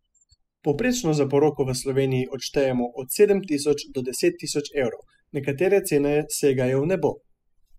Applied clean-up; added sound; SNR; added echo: classical method spectral subtraction.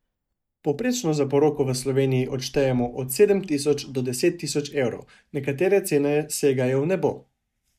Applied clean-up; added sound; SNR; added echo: neural mask model DeepFilterNet 3.